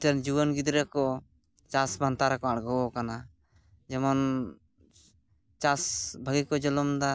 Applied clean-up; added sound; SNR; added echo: none; none; none; none.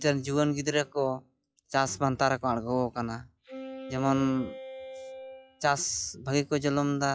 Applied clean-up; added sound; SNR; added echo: classical method log-MMSE.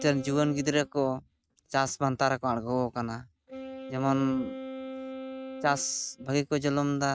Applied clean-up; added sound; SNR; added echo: neural mask model RNNoise.